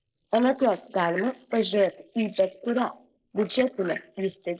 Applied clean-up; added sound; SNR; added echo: neural mask model Resemble Enhance denoiser.